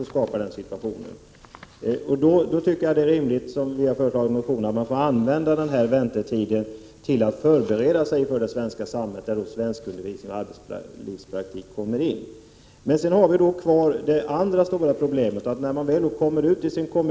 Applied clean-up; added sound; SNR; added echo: none; none; none; none.